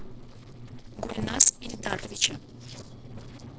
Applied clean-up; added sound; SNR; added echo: neural separator model SepFormer DNS4.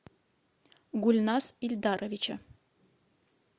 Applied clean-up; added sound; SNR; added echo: none; none; none; none.